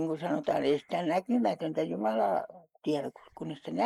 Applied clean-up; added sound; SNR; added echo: neural mask model Resemble Enhance denoiser.